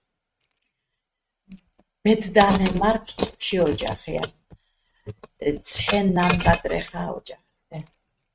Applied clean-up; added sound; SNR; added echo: neural mask model RNNoise.